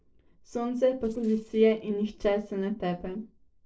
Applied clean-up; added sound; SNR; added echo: neural separator model SepFormer DNS4.